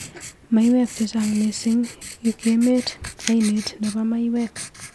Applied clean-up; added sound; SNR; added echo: none; Writing; 15 dB; none.